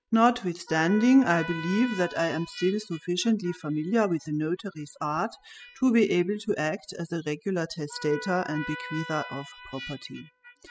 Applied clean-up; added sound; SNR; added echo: classical method spectral subtraction.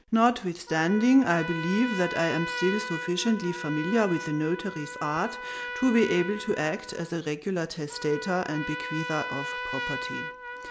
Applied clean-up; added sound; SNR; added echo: none; Trumpet; 9 dB; none.